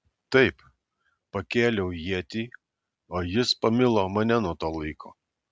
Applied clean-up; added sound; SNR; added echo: none; none; none; none.